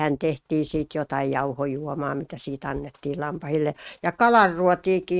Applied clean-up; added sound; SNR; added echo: neural mask model RNNoise.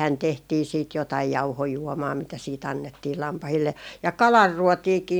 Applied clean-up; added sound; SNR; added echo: none; none; none; none.